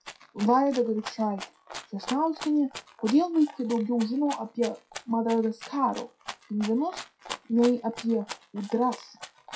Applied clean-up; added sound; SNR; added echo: classical method WPE with log-MMSE.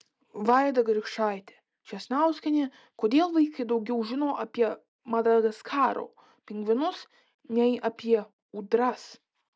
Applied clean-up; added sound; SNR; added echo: none; none; none; none.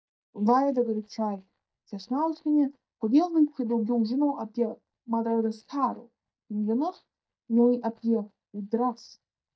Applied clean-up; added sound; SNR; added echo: neural mask model DeepFilterNet 3.